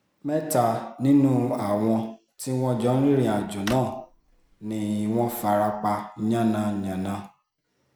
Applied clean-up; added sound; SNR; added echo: none; Drawer open or close; 20 dB; none.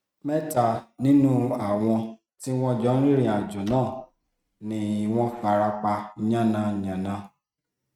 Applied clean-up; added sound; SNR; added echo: neural mask model RNNoise.